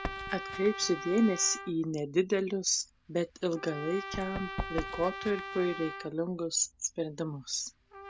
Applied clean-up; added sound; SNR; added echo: none; Run + Trumpet; 10 dB; none.